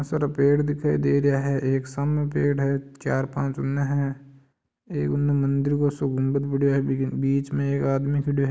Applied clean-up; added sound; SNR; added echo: none; none; none; none.